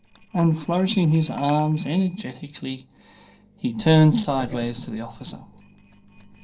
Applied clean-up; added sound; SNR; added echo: neural separator model SepFormer DNS4.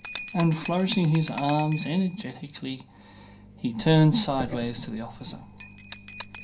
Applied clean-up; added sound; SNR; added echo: none; Bell; 4 dB; reverberation time 0.3 s.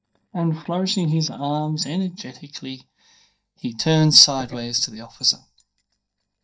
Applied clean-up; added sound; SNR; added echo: neural mask model DeepFilterNet 3.